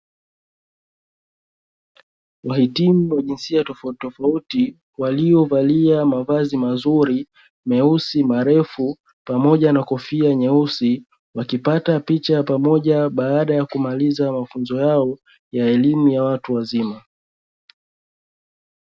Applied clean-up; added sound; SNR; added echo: none; none; none; none.